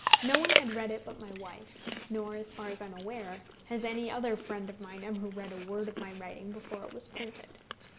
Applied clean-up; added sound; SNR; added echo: none; Chewing, mastication; -3 dB; reverberation time 0.7 s.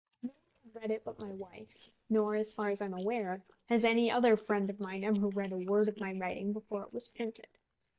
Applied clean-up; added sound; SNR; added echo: neural mask model DeepFilterNet 3.